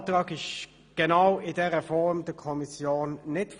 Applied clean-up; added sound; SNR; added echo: none; none; none; none.